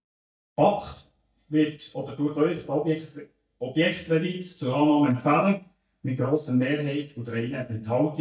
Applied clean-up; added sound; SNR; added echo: neural mask model DeepFilterNet 3.